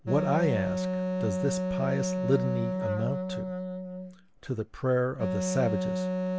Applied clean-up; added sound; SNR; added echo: none; Wind instrument, woodwind instrument; 0 dB; none.